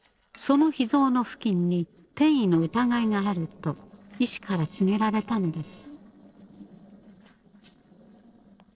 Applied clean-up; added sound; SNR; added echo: neural separator model SepFormer DNS4.